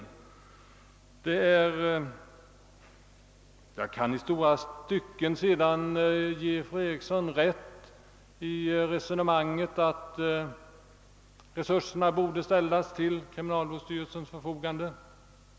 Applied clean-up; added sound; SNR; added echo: none; none; none; none.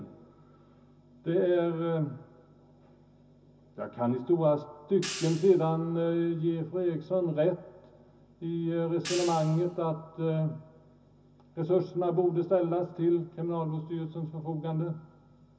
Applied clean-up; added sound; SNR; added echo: none; Hi-hat; 13 dB; reverberation time 0.4 s.